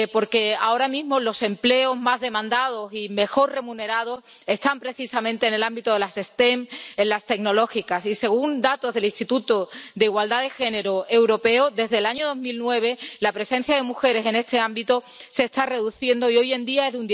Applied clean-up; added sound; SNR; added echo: none; none; none; none.